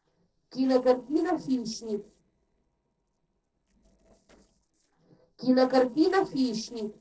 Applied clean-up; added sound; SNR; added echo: neural separator model SepFormer DNS4.